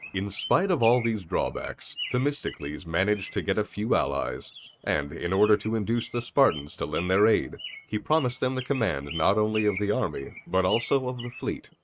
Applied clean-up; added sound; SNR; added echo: neural mask model RNNoise.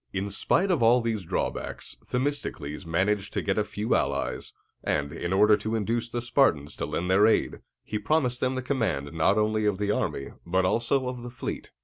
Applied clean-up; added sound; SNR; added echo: none; none; none; none.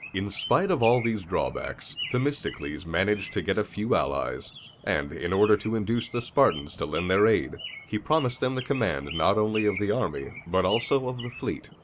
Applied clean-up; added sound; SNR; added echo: none; Bird; 15 dB; none.